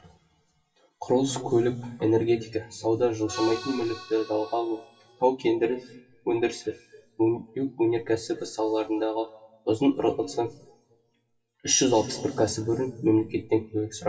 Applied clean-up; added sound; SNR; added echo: classical method WPE with log-MMSE.